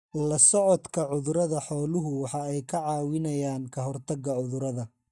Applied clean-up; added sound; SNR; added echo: neural mask model DeepFilterNet 3.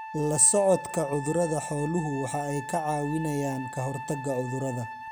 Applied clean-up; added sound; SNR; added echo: none; Wind instrument, woodwind instrument; 11 dB; none.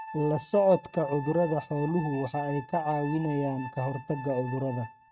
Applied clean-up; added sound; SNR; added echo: neural mask model RNNoise.